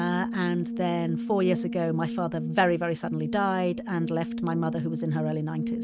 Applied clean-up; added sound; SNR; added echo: neural mask model RNNoise.